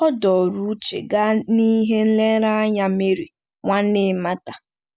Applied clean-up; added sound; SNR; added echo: none; none; none; none.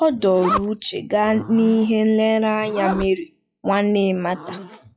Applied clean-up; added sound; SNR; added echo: classical method log-MMSE.